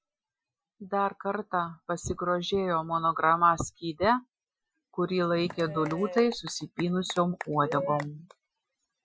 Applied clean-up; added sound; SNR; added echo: classical method Wiener filter.